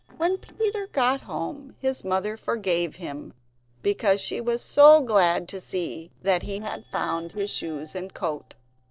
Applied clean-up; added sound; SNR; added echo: neural separator model SepFormer DNS4.